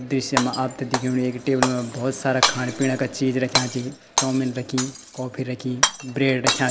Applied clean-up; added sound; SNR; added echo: none; Shatter; 3 dB; none.